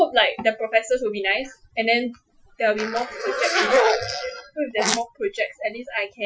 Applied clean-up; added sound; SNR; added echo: classical method Wiener filter.